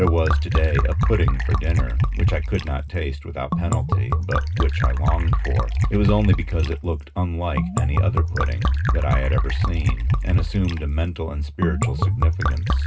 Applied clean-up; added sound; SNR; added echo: none; Liquid; -3 dB; reverberation time 0.2 s.